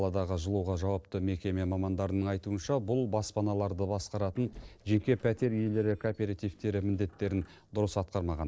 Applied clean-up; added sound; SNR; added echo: neural separator model SepFormer DNS4.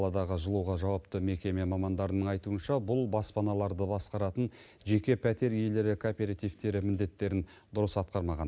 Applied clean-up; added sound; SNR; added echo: none; none; none; none.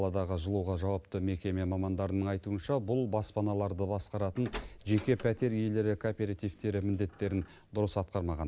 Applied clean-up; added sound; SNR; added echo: none; Door; 2 dB; none.